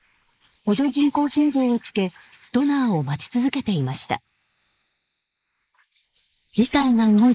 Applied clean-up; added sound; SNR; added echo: neural mask model Resemble Enhance denoiser.